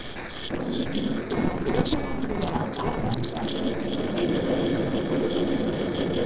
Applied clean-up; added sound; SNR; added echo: neural separator model SepFormer DNS4.